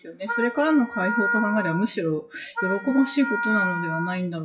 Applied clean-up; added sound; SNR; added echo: classical method WPE with log-MMSE.